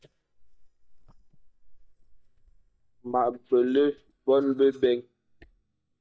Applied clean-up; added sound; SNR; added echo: neural mask model DeepFilterNet 3.